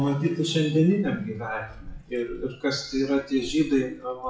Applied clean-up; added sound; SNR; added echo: classical method WPE with log-MMSE.